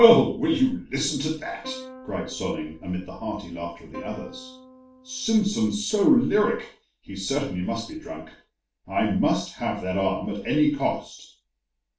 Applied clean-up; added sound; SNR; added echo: none; Plucked string instrument; 19 dB; reverberation time 0.3 s.